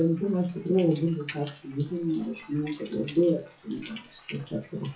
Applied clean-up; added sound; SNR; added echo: classical method WPE with log-MMSE.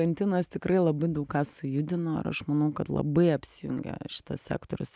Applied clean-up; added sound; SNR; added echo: none; none; none; none.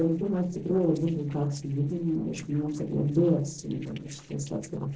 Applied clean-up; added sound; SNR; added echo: neural separator model SepFormer DNS4.